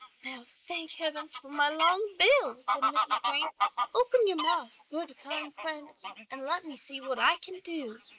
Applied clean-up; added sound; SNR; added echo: neural mask model Resemble Enhance denoiser.